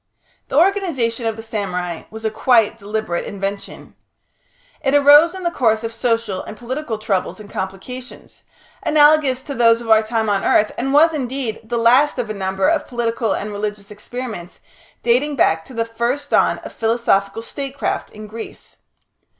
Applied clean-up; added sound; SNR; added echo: none; none; none; none.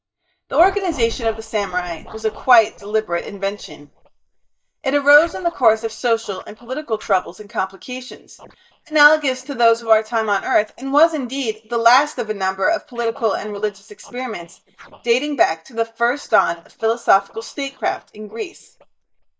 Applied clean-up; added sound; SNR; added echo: neural mask model DeepFilterNet 3.